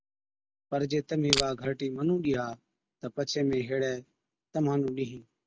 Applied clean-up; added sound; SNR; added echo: none; Crushing; -2 dB; none.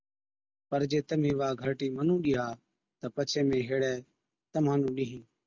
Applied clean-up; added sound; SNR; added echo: none; none; none; none.